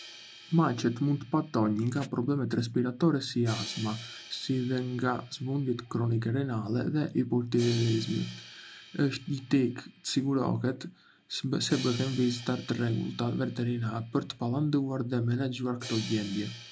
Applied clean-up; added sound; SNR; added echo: none; Crash cymbal; 18 dB; none.